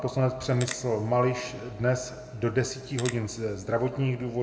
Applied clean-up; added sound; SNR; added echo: none; Crackle; 13 dB; reverberation time 1.1 s.